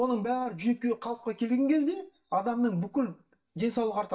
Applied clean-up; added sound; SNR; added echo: neural mask model DeepFilterNet 3.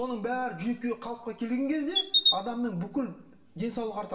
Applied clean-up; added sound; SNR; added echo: none; Chirp, tweet; -5 dB; reverberation time 0.7 s.